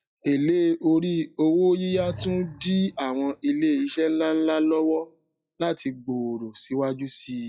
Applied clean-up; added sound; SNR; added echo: classical method log-MMSE.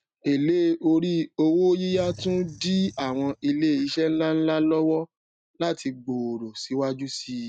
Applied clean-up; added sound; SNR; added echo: neural mask model RNNoise.